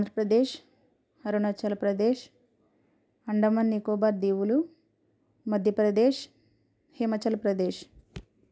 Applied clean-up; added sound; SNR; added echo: none; none; none; none.